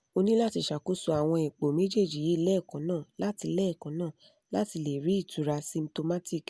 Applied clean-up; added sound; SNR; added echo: none; none; none; none.